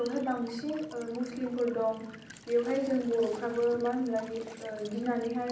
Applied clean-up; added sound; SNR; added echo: none; Walk, footsteps / Stream / Trickle, dribble / Chirp, tweet; 18 dB; reverberation time 0.6 s.